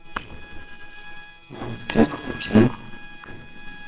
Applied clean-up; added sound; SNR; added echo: neural separator model SepFormer WHAMR!.